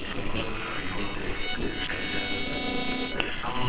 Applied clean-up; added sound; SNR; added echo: neural separator model SepFormer WHAMR!.